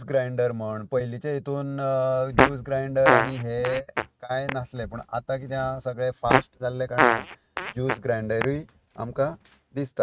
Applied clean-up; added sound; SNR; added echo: neural mask model RNNoise.